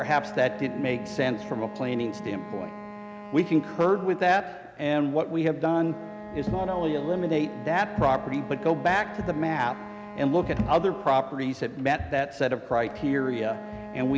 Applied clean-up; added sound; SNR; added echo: none; Wind instrument, woodwind instrument; 14 dB; none.